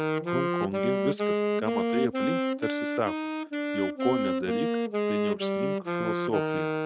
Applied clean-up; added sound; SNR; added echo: neural mask model RNNoise.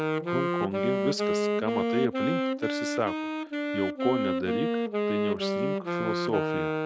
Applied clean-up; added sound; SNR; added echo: none; Wind instrument, woodwind instrument; -4 dB; none.